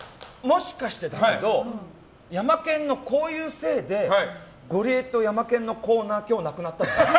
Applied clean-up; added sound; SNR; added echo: none; none; none; none.